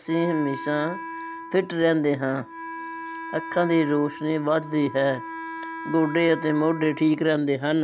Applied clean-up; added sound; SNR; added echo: none; Wind instrument, woodwind instrument; 12 dB; none.